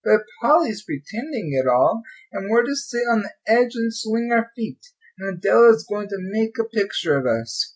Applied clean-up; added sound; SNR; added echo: none; none; none; none.